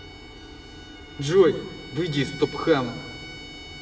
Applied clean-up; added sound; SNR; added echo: none; Bowed string instrument; 17 dB; reverberation time 2.1 s.